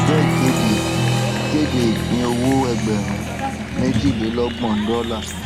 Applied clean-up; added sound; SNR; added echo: none; Applause; -1 dB; none.